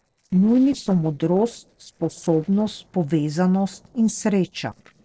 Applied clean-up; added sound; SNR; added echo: neural separator model SepFormer DNS4.